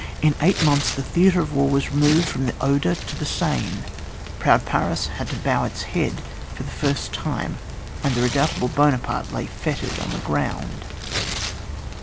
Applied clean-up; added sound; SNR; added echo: none; Tearing + Rain; 7 dB; none.